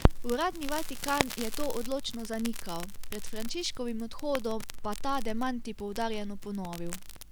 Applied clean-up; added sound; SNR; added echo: none; Crackle; -2 dB; none.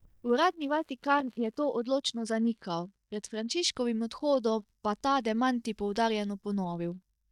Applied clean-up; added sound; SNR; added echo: neural mask model DeepFilterNet 3.